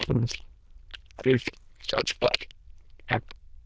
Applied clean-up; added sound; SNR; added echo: neural diffusion model UNIVERSE++.